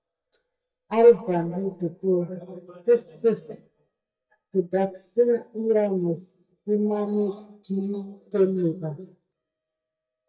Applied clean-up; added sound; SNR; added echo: neural mask model DeepFilterNet 3.